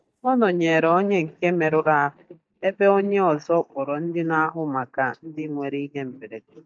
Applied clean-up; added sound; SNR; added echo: neural mask model DeepFilterNet 3.